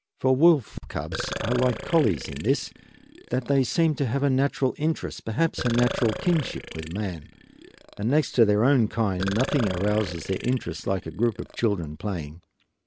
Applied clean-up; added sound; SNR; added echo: none; Burping, eructation; 11 dB; none.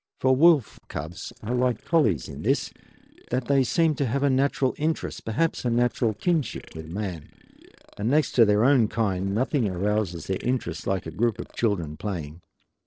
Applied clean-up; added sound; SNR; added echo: neural separator model SepFormer DNS4.